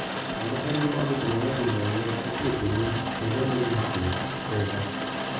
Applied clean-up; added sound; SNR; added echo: none; Rain; 2 dB; reverberation time 1.1 s.